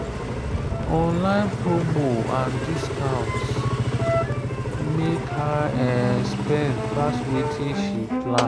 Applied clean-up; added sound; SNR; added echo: none; Engine; 0 dB; none.